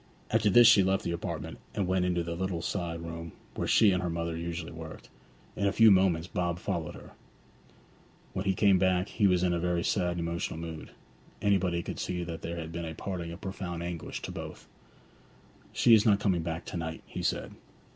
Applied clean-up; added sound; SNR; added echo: none; none; none; none.